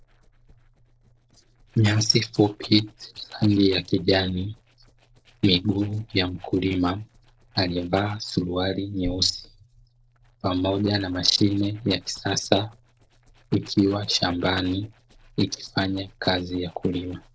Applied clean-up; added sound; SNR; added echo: neural separator model SepFormer DNS4.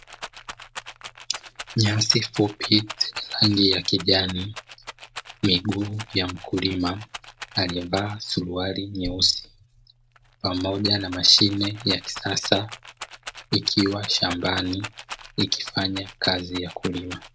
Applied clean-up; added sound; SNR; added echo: none; Rattle; 15 dB; none.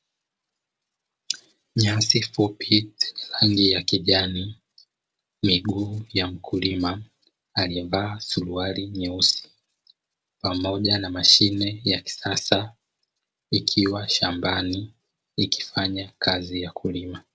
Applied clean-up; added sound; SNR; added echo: none; none; none; none.